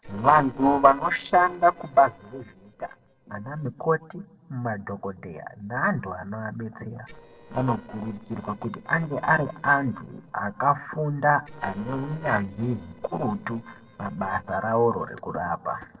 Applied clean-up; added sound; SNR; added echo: neural separator model SepFormer DNS4.